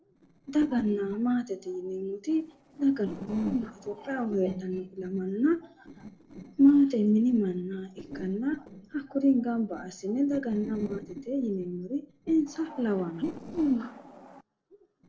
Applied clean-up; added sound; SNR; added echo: neural separator model SepFormer DNS4.